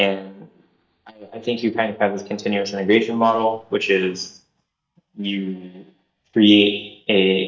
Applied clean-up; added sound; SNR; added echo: neural mask model DeepFilterNet 3.